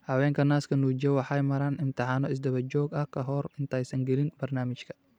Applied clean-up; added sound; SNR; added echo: none; none; none; none.